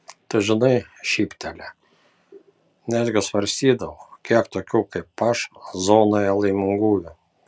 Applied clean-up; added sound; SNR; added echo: none; none; none; none.